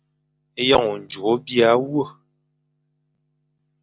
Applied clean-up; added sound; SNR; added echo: none; none; none; none.